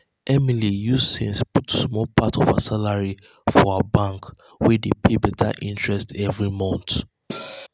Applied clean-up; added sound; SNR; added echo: none; Cymbal; 10 dB; none.